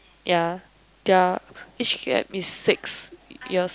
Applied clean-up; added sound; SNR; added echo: none; none; none; none.